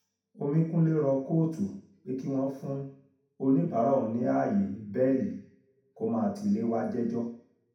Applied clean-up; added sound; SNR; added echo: none; none; none; reverberation time 0.6 s.